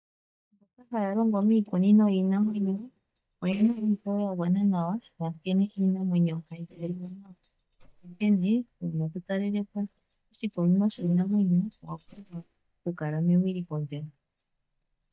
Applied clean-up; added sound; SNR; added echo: neural mask model DeepFilterNet 3.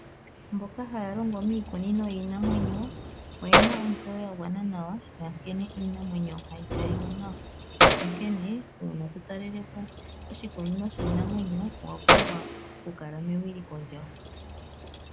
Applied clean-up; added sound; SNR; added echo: none; Keys jangling; -4 dB; none.